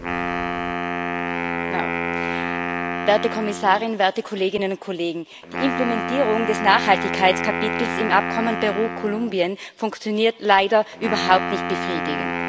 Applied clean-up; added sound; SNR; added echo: none; Wind instrument, woodwind instrument; 4 dB; none.